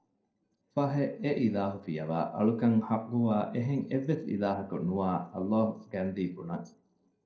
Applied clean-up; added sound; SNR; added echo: neural separator model SepFormer DNS4.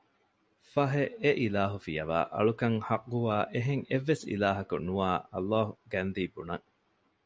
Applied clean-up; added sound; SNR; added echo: none; none; none; none.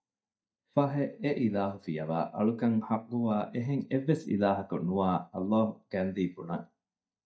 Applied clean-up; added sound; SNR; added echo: neural mask model DeepFilterNet 3.